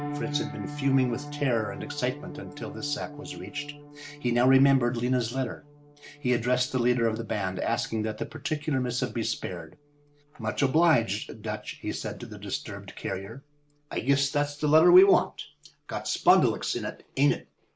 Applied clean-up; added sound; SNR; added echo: none; Piano; 16 dB; none.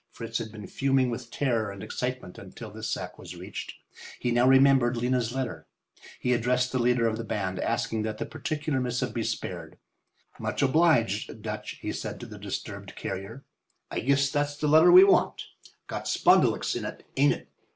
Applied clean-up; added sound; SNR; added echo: none; none; none; none.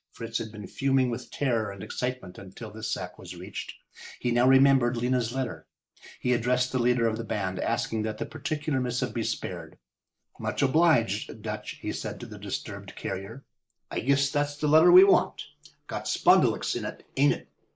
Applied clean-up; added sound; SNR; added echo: neural mask model Resemble Enhance denoiser.